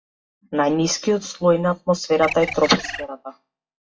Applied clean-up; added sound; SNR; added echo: classical method WPE with log-MMSE.